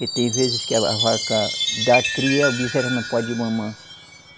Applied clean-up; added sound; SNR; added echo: none; Chime; 4 dB; none.